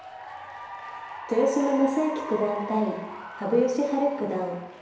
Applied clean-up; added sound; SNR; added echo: none; Applause / Cheering; 13 dB; reverberation time 1.0 s.